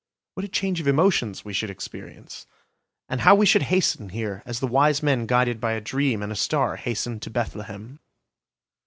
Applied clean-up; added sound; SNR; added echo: none; none; none; none.